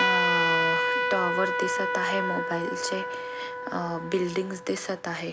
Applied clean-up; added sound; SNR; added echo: none; Trumpet; -3 dB; none.